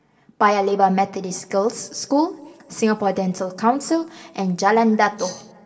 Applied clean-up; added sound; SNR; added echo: none; Tambourine; 15 dB; reverberation time 0.3 s.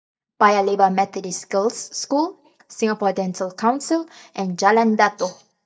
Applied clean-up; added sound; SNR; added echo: neural mask model DeepFilterNet 3.